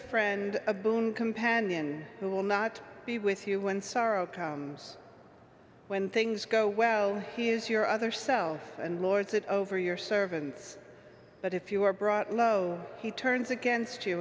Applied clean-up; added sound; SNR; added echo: none; none; none; none.